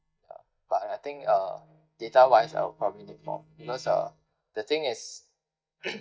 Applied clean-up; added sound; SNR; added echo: neural mask model DeepFilterNet 3.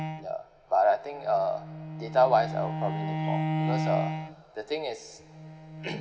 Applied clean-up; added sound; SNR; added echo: none; Bowed string instrument; 4 dB; reverberation time 0.9 s.